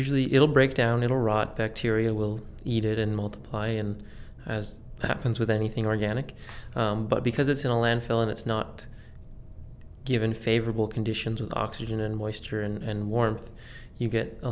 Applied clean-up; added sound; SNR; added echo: none; none; none; none.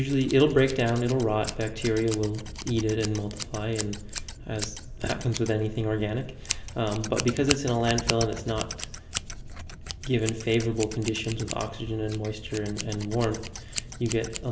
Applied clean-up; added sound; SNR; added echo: none; Scissors; 10 dB; reverberation time 2.3 s.